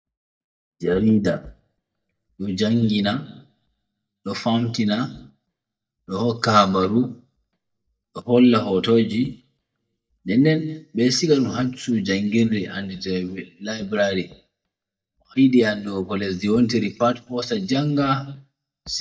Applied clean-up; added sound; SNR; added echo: neural mask model DeepFilterNet 3.